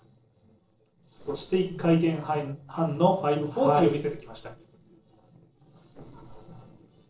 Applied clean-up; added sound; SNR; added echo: neural separator model SepFormer DNS4.